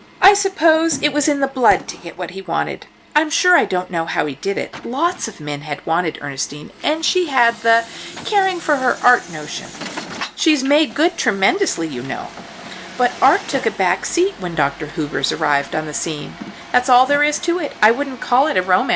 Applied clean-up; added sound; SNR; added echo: none; Truck; 17 dB; none.